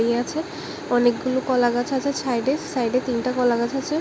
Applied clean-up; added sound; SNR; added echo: none; none; none; none.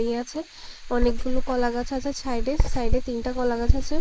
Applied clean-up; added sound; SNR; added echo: neural mask model Resemble Enhance denoiser.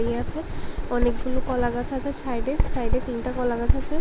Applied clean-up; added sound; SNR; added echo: none; Writing; -4 dB; none.